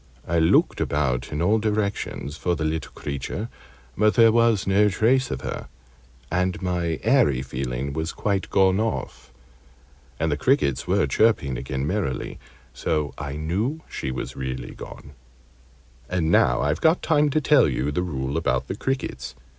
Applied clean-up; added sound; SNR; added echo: none; none; none; none.